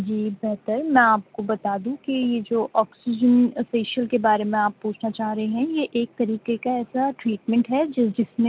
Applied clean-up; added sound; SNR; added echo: none; none; none; none.